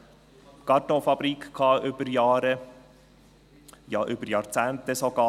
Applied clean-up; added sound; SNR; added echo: none; none; none; none.